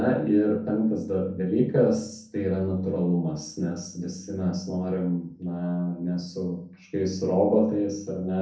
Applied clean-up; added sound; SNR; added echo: none; none; none; reverberation time 0.5 s.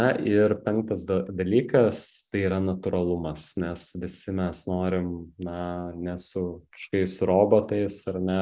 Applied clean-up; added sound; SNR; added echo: none; none; none; none.